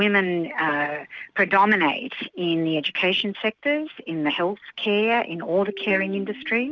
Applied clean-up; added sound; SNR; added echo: none; none; none; none.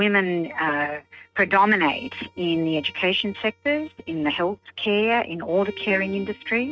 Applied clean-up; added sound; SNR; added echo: neural mask model RNNoise.